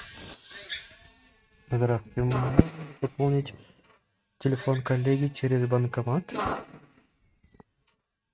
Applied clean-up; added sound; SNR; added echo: neural mask model RNNoise.